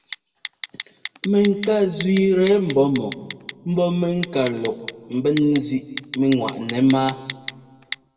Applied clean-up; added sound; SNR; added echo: none; Telephone; 14 dB; reverberation time 1.6 s.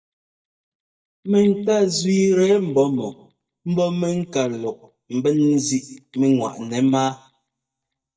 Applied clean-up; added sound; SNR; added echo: neural mask model DeepFilterNet 3.